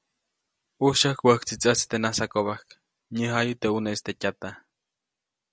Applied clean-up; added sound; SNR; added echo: none; none; none; none.